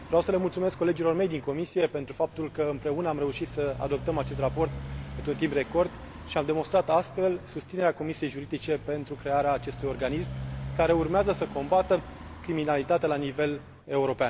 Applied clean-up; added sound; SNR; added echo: none; Motorcycle; 12 dB; none.